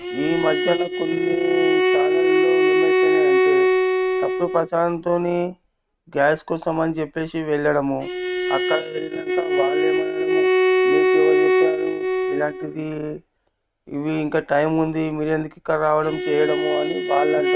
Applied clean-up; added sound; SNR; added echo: neural mask model RNNoise.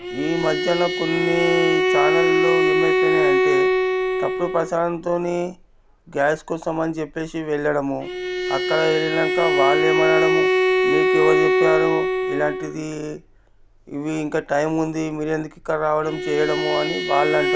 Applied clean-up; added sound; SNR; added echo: none; Bowed string instrument; -2 dB; none.